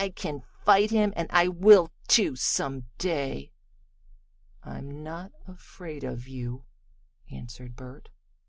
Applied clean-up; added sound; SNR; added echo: none; none; none; none.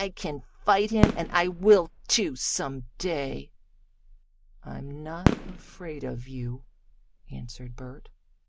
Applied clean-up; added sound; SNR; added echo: none; Fireworks; 4 dB; none.